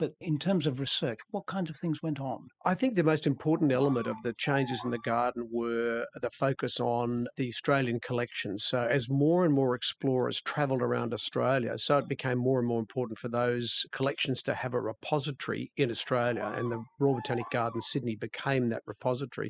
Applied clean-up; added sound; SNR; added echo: classical method spectral subtraction.